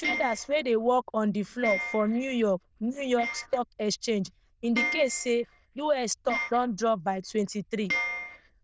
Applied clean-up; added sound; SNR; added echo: neural diffusion model UNIVERSE++.